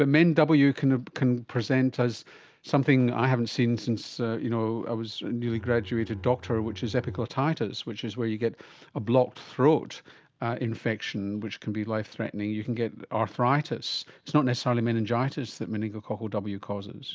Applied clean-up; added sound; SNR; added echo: none; Bowed string instrument; 15 dB; none.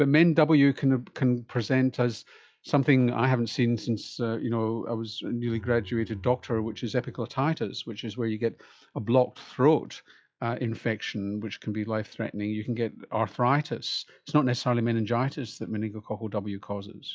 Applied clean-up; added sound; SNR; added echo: classical method log-MMSE.